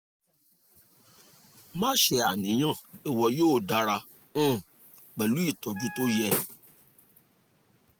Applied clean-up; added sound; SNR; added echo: none; Wind instrument, woodwind instrument; 14 dB; none.